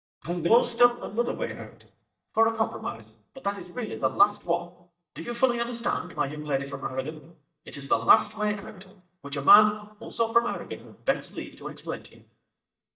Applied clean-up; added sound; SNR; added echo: neural mask model DeepFilterNet 3.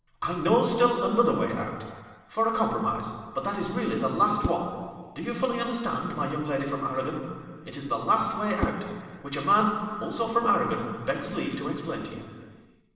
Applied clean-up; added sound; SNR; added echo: none; Whoosh, swoosh, swish; 12 dB; reverberation time 1.6 s.